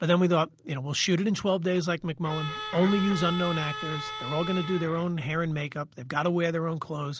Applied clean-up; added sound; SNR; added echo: none; Bowed string instrument; 9 dB; none.